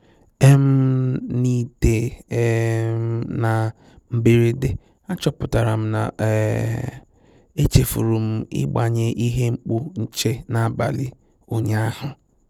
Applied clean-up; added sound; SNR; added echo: none; none; none; none.